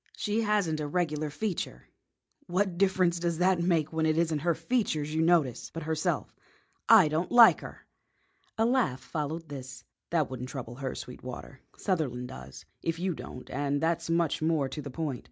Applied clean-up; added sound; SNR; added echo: none; none; none; none.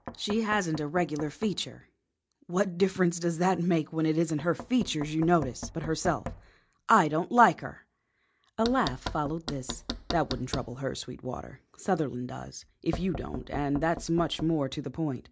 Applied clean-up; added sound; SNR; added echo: none; Knock; 14 dB; none.